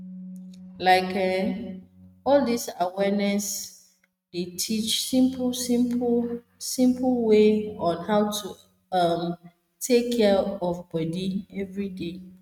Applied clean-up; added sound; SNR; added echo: neural mask model RNNoise.